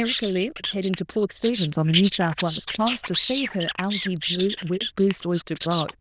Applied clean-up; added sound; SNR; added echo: neural diffusion model UNIVERSE++.